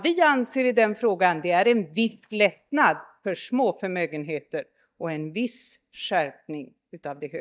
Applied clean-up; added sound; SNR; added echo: neural mask model DeepFilterNet 3.